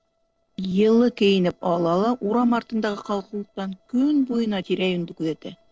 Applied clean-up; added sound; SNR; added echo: neural separator model SepFormer DNS4.